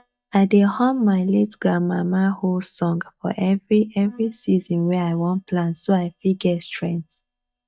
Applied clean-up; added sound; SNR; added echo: neural mask model DeepFilterNet 3.